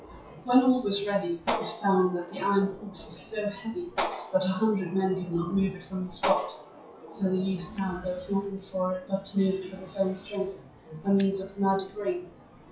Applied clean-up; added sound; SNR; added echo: classical method WPE with log-MMSE.